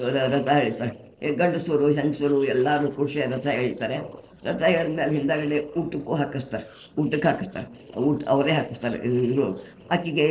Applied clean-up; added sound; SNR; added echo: neural separator model SepFormer DNS4.